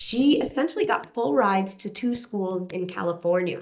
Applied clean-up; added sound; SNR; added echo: neural mask model DeepFilterNet 3.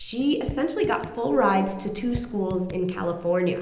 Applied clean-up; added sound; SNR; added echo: none; Raindrop / Drip; 14 dB; reverberation time 0.9 s.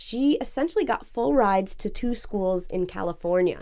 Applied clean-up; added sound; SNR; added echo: none; none; none; none.